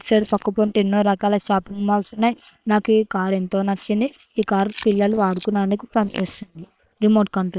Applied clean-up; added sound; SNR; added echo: neural separator model SepFormer WHAM!.